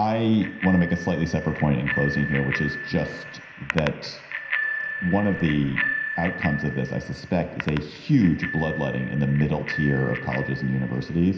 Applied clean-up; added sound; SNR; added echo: none; Bicycle bell; 8 dB; reverberation time 0.9 s.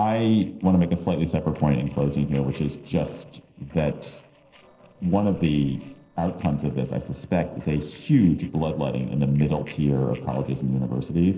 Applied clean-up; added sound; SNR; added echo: neural separator model SepFormer DNS4.